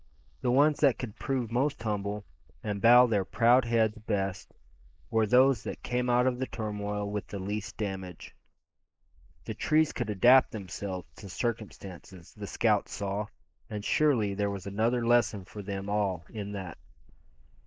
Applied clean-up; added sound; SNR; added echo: neural mask model Resemble Enhance denoiser.